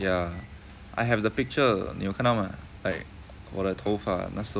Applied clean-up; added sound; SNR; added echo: none; none; none; none.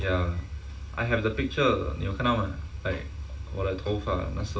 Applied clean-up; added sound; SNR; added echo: none; none; none; reverberation time 0.3 s.